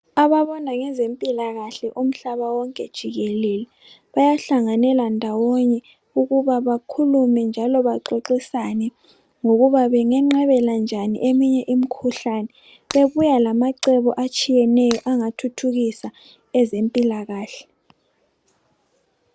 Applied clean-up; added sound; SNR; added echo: none; Shatter; 16 dB; none.